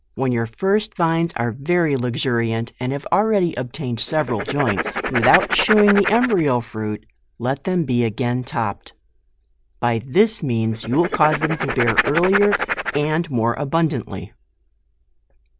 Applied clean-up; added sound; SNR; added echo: none; Writing; 4 dB; none.